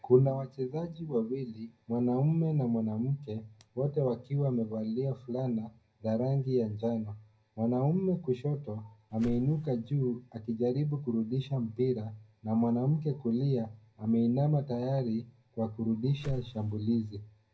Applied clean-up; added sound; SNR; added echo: none; Whoosh, swoosh, swish; 14 dB; reverberation time 0.4 s.